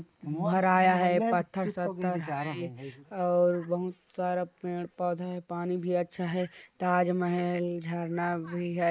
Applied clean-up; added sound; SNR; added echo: neural mask model Resemble Enhance denoiser.